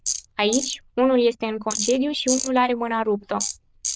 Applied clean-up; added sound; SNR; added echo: neural diffusion model UNIVERSE++.